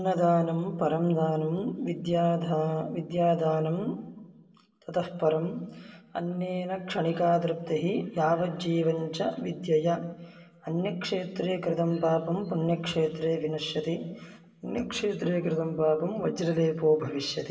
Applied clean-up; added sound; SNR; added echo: none; none; none; reverberation time 1.1 s.